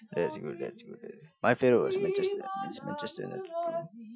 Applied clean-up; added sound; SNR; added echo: classical method Wiener filter.